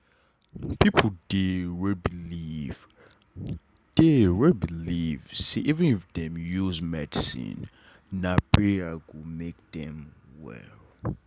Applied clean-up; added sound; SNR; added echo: none; none; none; none.